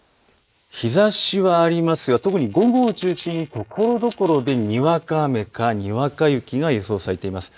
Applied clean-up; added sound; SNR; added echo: neural mask model Resemble Enhance denoiser.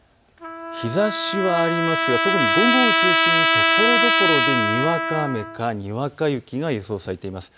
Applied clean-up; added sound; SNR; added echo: none; Trumpet; -3 dB; none.